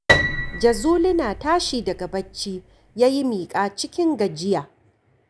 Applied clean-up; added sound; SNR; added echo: none; Piano; 3 dB; none.